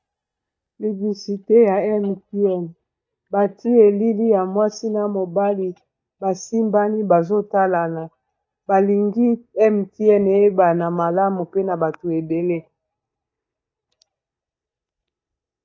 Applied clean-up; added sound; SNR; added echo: neural mask model DeepFilterNet 3.